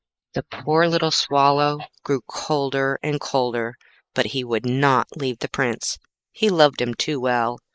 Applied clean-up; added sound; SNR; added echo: neural mask model Resemble Enhance denoiser.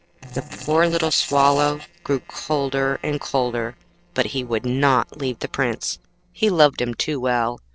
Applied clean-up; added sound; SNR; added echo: neural separator model SepFormer DNS4.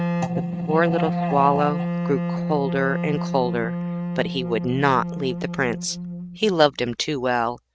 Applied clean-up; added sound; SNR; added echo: neural mask model RNNoise.